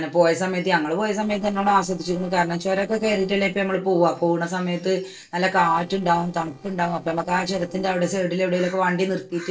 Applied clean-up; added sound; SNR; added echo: neural separator model SepFormer DNS4.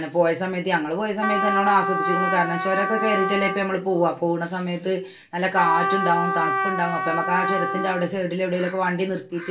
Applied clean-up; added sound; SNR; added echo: none; Trumpet; 3 dB; reverberation time 0.3 s.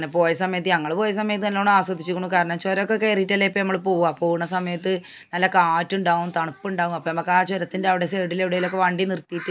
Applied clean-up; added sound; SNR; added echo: none; none; none; none.